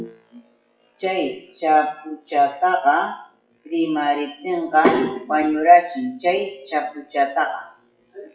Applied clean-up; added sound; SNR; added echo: classical method WPE with log-MMSE.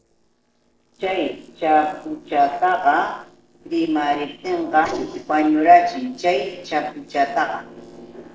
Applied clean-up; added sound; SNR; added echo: neural separator model SepFormer DNS4.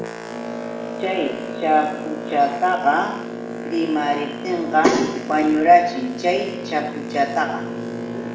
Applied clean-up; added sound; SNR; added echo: none; Boat, Water vehicle; 9 dB; reverberation time 0.8 s.